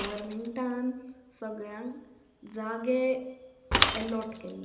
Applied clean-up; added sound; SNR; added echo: none; Mechanisms / Bicycle; 2 dB; reverberation time 1.0 s.